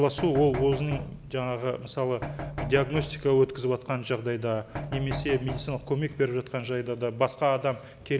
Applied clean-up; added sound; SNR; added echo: none; Knock; 9 dB; none.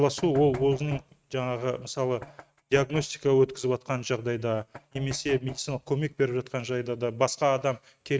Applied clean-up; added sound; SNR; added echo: neural mask model RNNoise.